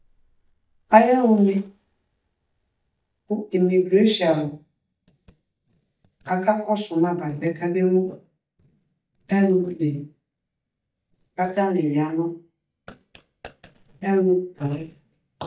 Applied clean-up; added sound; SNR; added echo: neural mask model DeepFilterNet 3.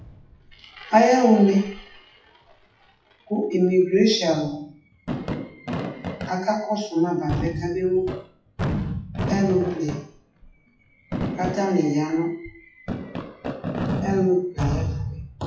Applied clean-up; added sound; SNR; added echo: classical method WPE with log-MMSE.